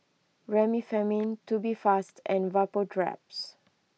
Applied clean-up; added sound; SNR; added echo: none; none; none; none.